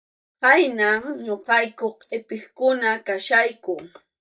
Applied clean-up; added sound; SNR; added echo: neural mask model DeepFilterNet 3.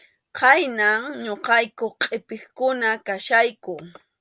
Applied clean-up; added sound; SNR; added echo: none; none; none; none.